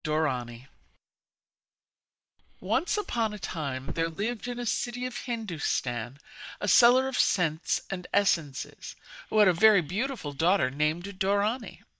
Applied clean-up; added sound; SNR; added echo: neural mask model DeepFilterNet 3.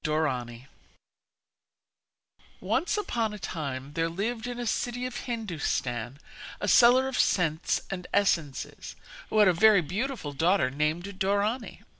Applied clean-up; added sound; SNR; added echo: none; none; none; none.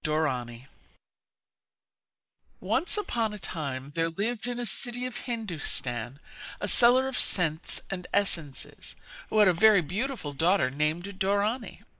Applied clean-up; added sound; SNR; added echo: neural mask model Resemble Enhance denoiser.